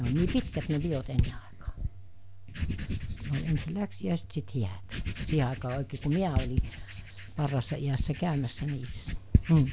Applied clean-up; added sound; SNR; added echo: none; Writing; 2 dB; none.